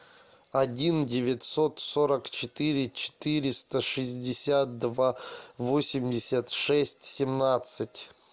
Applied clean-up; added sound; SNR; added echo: none; none; none; none.